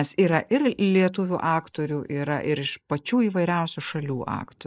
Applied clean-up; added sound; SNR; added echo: neural mask model Resemble Enhance denoiser.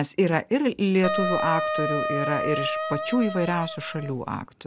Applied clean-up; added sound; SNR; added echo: none; Wind instrument, woodwind instrument; 3 dB; none.